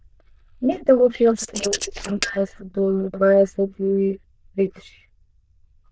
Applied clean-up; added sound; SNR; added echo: neural diffusion model UNIVERSE++.